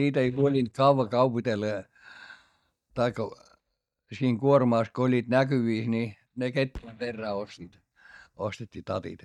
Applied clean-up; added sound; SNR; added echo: neural mask model DeepFilterNet 3.